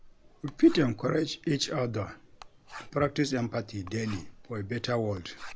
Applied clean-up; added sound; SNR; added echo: none; Writing; 16 dB; none.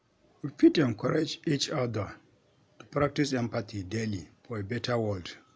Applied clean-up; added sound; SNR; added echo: none; none; none; none.